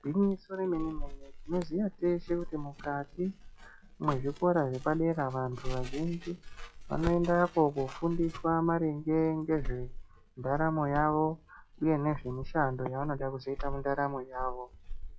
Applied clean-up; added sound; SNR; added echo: classical method log-MMSE.